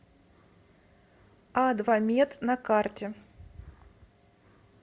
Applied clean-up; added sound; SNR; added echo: none; none; none; none.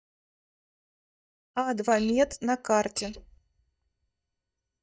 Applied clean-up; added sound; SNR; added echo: neural mask model DeepFilterNet 3.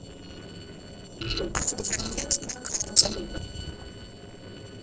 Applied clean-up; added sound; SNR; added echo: neural separator model SepFormer DNS4.